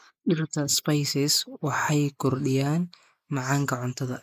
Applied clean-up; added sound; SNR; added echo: neural mask model Resemble Enhance denoiser.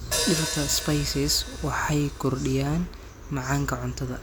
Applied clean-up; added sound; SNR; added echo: none; Hi-hat; 8 dB; none.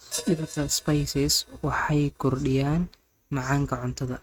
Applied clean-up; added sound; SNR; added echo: neural mask model RNNoise.